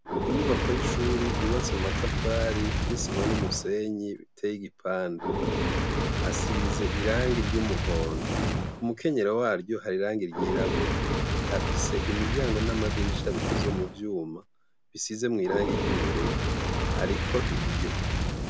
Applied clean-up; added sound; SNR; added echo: none; Fire; -3 dB; none.